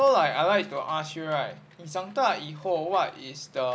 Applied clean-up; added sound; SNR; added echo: none; none; none; none.